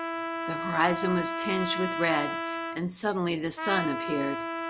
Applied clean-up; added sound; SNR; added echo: none; Trumpet; 3 dB; none.